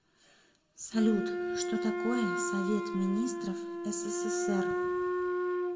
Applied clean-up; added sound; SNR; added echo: none; Wind instrument, woodwind instrument; -1 dB; reverberation time 1.0 s.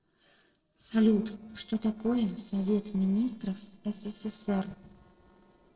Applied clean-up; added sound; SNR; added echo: neural separator model SepFormer DNS4.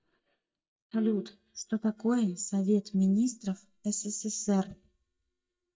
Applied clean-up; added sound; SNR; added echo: neural mask model DeepFilterNet 3.